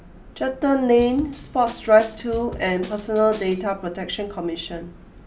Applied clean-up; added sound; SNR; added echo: none; Drum kit; 16 dB; none.